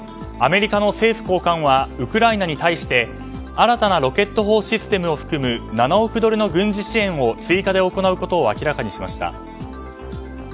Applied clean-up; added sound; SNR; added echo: none; none; none; none.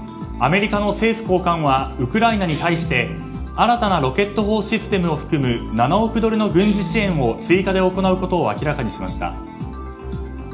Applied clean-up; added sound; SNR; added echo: none; Guitar; 15 dB; reverberation time 0.4 s.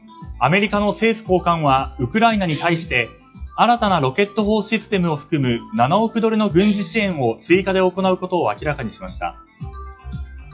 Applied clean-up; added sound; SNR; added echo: classical method WPE with log-MMSE.